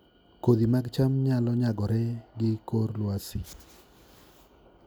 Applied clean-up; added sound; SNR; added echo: none; none; none; none.